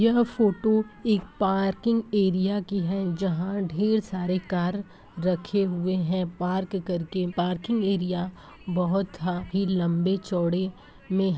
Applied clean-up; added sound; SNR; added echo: none; none; none; none.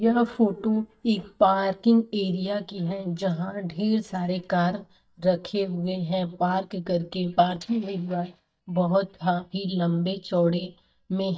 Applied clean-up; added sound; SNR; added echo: neural mask model DeepFilterNet 3.